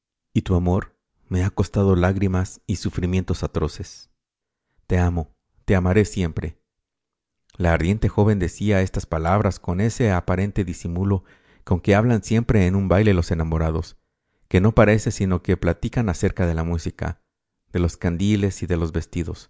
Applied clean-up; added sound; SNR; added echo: none; none; none; none.